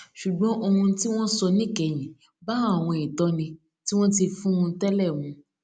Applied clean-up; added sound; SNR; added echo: none; none; none; none.